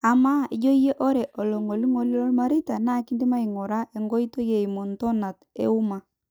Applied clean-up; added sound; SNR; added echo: neural mask model DeepFilterNet 3.